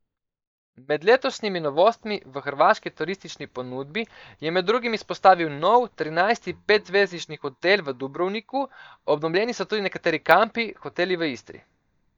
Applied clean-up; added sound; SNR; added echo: neural mask model DeepFilterNet 3.